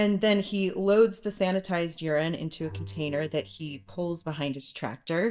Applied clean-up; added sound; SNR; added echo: neural mask model DeepFilterNet 3.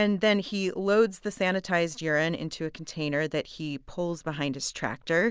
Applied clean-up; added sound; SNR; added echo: none; none; none; none.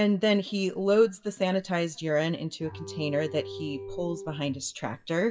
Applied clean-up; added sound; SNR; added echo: classical method WPE with log-MMSE.